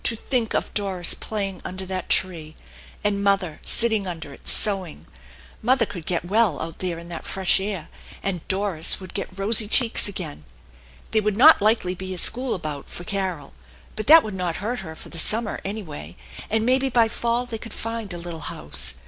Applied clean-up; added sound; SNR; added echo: none; none; none; none.